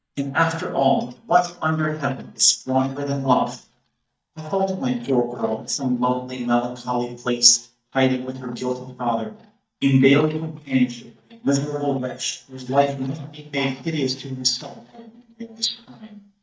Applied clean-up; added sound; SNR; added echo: neural mask model DeepFilterNet 3.